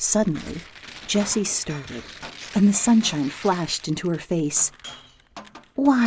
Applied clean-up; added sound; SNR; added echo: none; Tearing + Glass; 18 dB; none.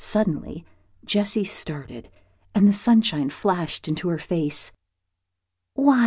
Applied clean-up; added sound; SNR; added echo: none; none; none; none.